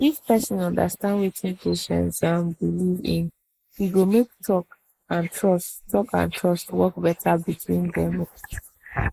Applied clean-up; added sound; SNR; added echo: neural mask model Resemble Enhance denoiser.